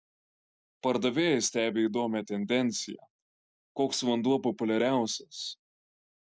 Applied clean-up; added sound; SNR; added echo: none; none; none; none.